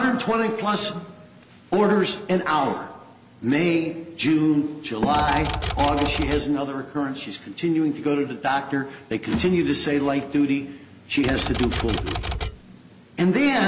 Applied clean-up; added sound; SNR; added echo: none; Typewriter; 3 dB; none.